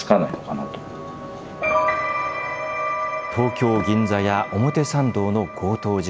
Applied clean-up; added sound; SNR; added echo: none; Sliding door; 20 dB; none.